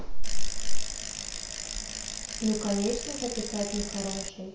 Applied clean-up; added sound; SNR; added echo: none; Bicycle; 11 dB; reverberation time 0.6 s.